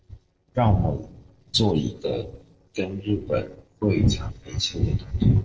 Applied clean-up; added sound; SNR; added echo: neural separator model SepFormer DNS4.